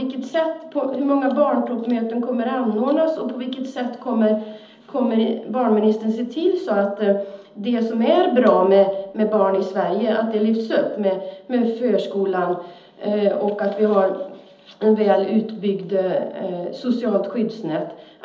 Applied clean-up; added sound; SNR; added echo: none; none; none; reverberation time 1.2 s.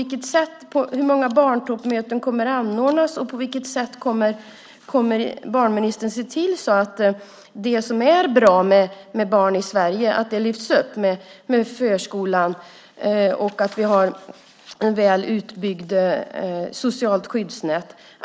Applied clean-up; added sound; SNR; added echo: none; none; none; none.